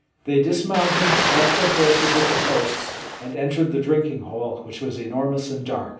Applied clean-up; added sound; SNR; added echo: none; Ocean; -1 dB; reverberation time 0.6 s.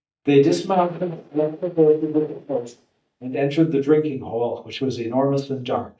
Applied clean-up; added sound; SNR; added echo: neural mask model DeepFilterNet 3.